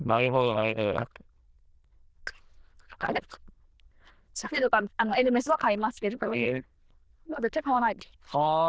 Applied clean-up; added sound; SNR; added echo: neural diffusion model UNIVERSE++.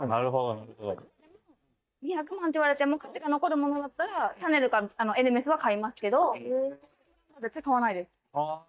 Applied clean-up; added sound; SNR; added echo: neural mask model DeepFilterNet 3.